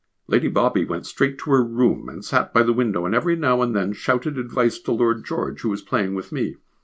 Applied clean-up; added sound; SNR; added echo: none; none; none; none.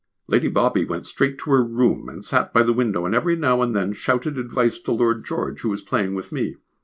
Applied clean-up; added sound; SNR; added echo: neural mask model Resemble Enhance denoiser.